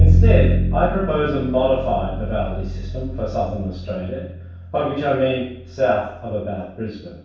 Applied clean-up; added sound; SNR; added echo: none; Bowed string instrument; -1 dB; reverberation time 0.7 s.